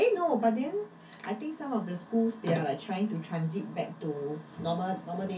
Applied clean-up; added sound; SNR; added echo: none; none; none; reverberation time 0.3 s.